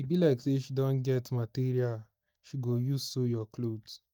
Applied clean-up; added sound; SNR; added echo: neural mask model DeepFilterNet 3.